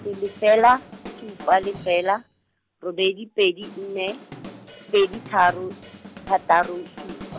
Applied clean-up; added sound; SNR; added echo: none; Drum kit; 18 dB; none.